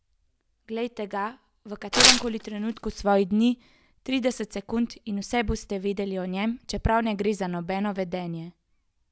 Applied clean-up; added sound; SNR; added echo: none; Tearing; -5 dB; none.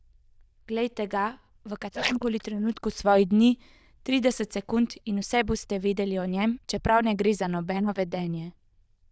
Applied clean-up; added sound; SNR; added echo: neural diffusion model UNIVERSE++.